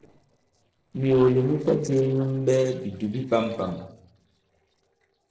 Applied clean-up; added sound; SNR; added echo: neural separator model SepFormer DNS4.